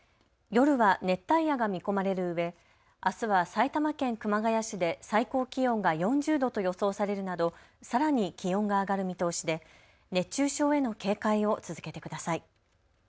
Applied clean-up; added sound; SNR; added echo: none; none; none; none.